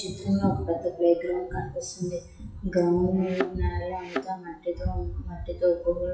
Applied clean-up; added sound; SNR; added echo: classical method WPE with log-MMSE.